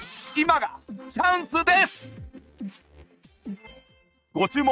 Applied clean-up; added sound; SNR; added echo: neural mask model RNNoise.